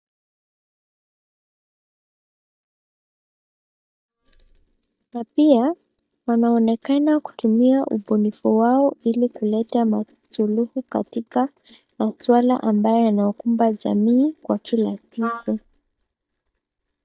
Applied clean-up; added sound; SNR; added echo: neural mask model DeepFilterNet 3.